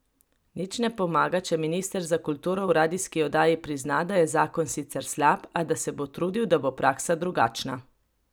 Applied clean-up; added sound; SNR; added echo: none; none; none; none.